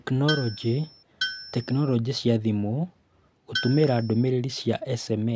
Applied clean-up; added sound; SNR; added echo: none; Tools; 9 dB; none.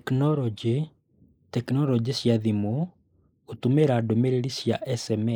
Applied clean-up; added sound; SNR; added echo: neural mask model Resemble Enhance denoiser.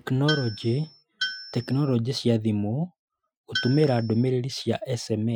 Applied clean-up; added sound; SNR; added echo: classical method Wiener filter.